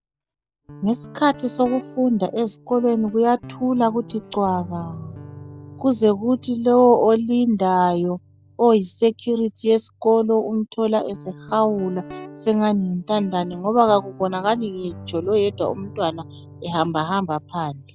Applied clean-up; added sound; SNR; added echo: none; Guitar; 20 dB; none.